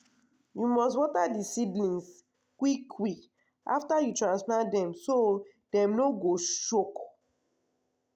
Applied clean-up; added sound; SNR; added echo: none; none; none; none.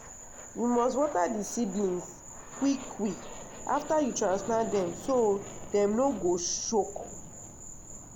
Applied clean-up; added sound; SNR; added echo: none; Insect + Aircraft; 13 dB; none.